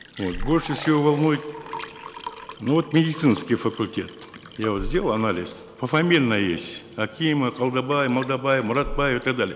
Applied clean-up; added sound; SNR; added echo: none; Liquid; 14 dB; none.